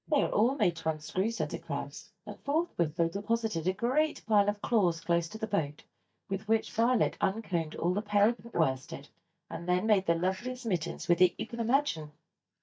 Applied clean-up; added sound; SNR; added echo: neural mask model DeepFilterNet 3.